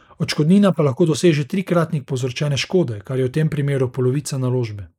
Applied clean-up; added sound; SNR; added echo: neural mask model Resemble Enhance denoiser.